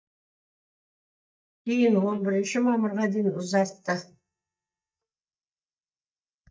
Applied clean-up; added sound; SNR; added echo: neural mask model DeepFilterNet 3.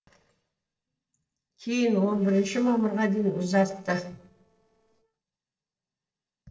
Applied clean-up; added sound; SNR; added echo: neural separator model SepFormer DNS4.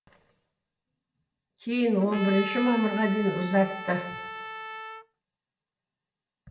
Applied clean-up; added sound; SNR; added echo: none; Trumpet; 8 dB; reverberation time 0.9 s.